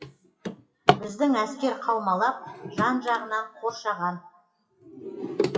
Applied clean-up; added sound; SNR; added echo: classical method WPE with log-MMSE.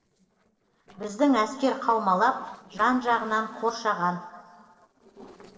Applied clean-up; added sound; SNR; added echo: neural separator model SepFormer DNS4.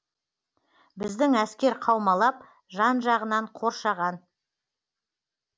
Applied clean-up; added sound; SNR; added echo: none; none; none; none.